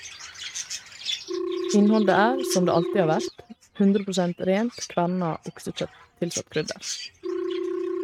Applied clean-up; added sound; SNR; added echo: neural mask model RNNoise.